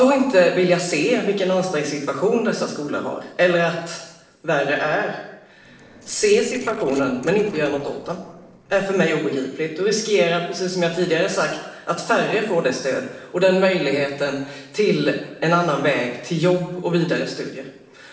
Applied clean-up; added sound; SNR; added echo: neural separator model SepFormer DNS4.